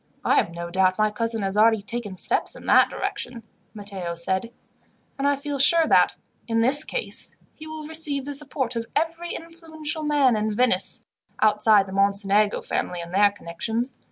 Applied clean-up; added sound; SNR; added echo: none; none; none; none.